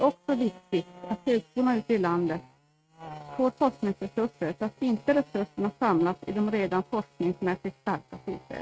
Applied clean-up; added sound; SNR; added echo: neural mask model RNNoise.